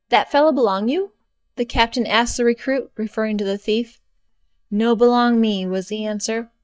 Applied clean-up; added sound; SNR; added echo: neural mask model DeepFilterNet 3.